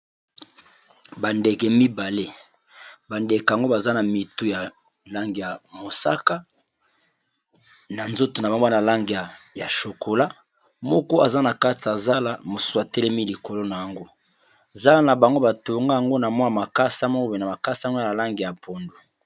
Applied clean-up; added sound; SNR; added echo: none; none; none; none.